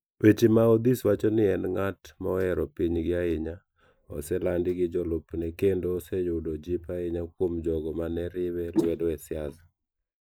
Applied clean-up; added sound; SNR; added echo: neural mask model Resemble Enhance denoiser.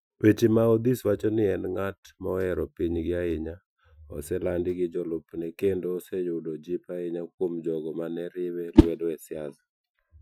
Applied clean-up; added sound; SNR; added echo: classical method Wiener filter.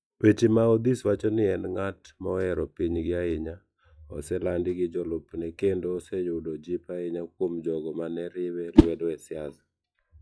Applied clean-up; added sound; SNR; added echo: classical method log-MMSE.